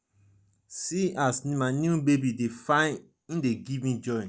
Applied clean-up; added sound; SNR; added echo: none; none; none; none.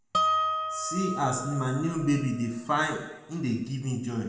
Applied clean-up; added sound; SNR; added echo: none; Harp; 2 dB; reverberation time 0.9 s.